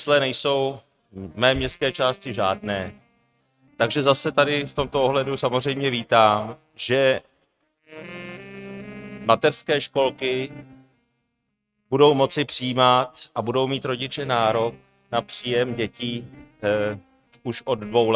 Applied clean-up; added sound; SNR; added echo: neural mask model RNNoise.